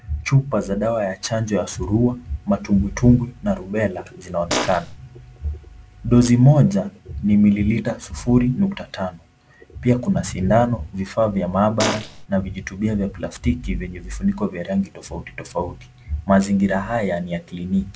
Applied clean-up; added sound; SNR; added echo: none; Fart; 4 dB; none.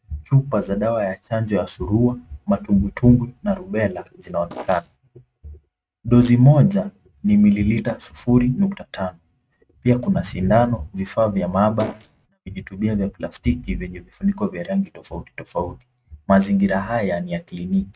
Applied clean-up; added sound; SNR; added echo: neural mask model RNNoise.